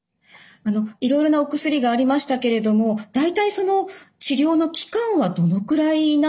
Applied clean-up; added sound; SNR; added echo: none; none; none; none.